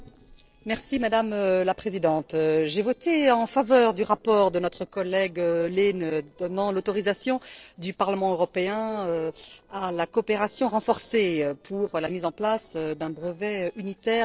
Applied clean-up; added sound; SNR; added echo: neural separator model SepFormer DNS4.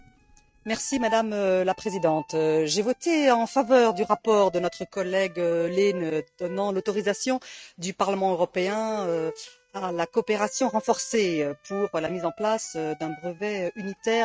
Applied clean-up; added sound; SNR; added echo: neural mask model RNNoise.